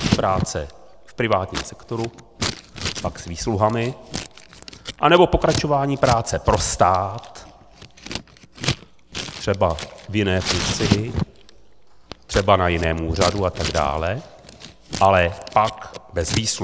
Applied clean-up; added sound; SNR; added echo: none; Scissors; 8 dB; none.